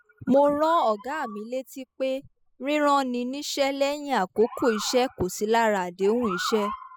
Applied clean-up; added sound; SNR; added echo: classical method spectral subtraction.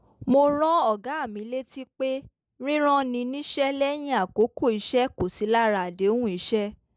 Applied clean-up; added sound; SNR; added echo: none; none; none; none.